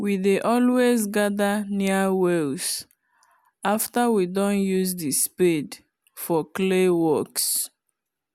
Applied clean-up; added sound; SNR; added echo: none; none; none; none.